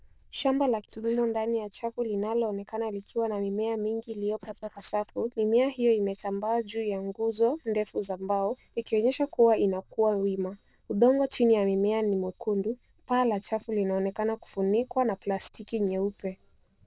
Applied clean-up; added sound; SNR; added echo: neural diffusion model UNIVERSE++.